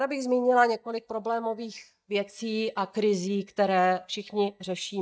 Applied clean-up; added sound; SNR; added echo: neural mask model DeepFilterNet 3.